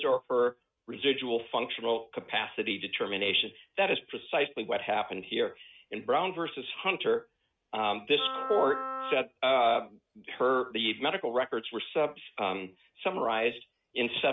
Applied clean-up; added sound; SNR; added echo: neural mask model RNNoise.